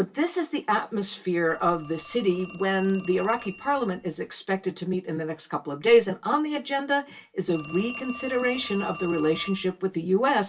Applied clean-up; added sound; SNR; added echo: none; Telephone; 19 dB; reverberation time 0.1 s.